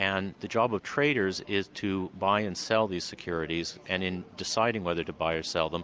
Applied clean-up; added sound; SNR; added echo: none; none; none; none.